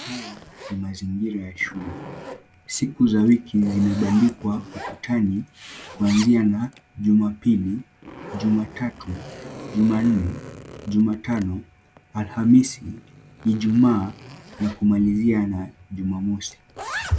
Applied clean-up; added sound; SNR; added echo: none; Zipper (clothing); 17 dB; none.